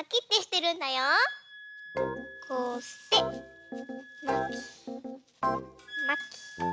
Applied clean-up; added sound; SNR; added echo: none; Wind instrument, woodwind instrument; 10 dB; none.